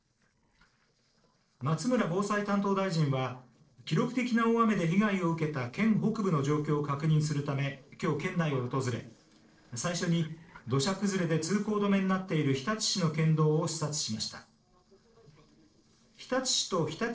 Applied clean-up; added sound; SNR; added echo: neural separator model SepFormer DNS4.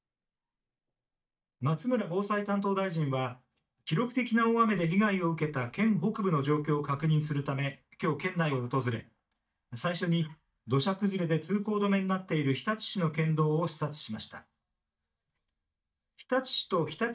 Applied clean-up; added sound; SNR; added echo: neural mask model DeepFilterNet 3.